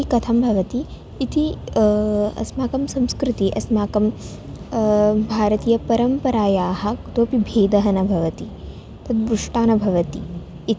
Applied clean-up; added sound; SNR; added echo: none; none; none; none.